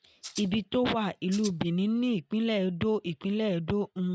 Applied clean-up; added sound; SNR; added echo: neural mask model RNNoise.